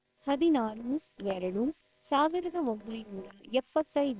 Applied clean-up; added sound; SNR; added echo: neural separator model SepFormer WHAMR!.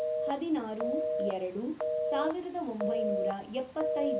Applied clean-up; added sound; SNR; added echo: none; Telephone; -2 dB; reverberation time 0.3 s.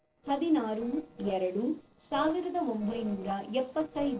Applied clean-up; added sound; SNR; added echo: neural separator model SepFormer DNS4.